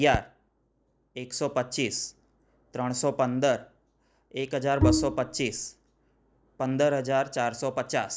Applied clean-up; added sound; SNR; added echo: none; Bowed string instrument; -3 dB; none.